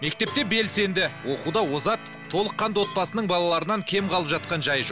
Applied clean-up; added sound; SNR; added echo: none; Cowbell; 19 dB; none.